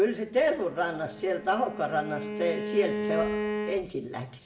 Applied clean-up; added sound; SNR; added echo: none; Bowed string instrument; 6 dB; reverberation time 0.8 s.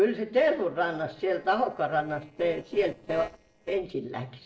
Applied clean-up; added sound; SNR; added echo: neural separator model SepFormer DNS4.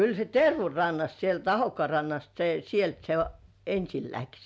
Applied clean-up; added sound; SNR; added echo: none; none; none; none.